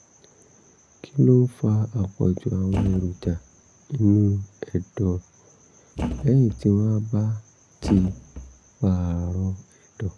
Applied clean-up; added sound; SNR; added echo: none; Thump, thud; 9 dB; none.